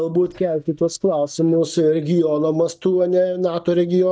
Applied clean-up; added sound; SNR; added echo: neural mask model DeepFilterNet 3.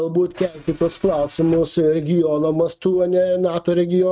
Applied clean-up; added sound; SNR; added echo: neural mask model RNNoise.